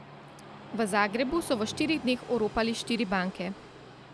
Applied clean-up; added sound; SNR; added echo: none; Train; 14 dB; none.